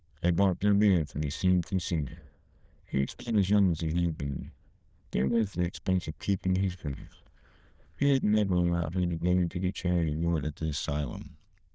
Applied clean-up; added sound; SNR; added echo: neural diffusion model UNIVERSE++.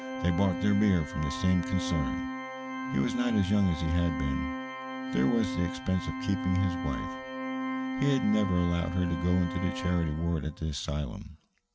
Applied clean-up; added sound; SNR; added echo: none; Organ; 6 dB; none.